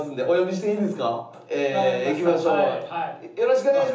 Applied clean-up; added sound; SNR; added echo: none; none; none; reverberation time 1.2 s.